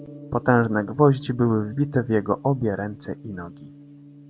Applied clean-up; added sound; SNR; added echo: none; Gong; 19 dB; none.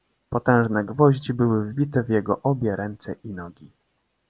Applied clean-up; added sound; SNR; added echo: none; none; none; none.